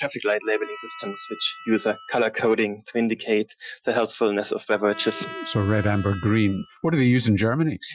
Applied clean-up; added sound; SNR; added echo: classical method Wiener filter.